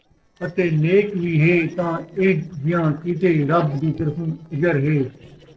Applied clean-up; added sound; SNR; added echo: neural separator model SepFormer DNS4.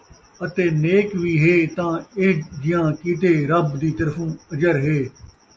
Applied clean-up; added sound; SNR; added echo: none; none; none; none.